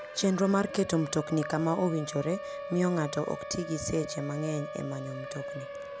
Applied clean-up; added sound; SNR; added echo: none; Siren; 10 dB; none.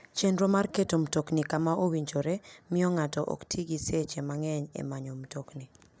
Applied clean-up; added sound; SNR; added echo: none; none; none; none.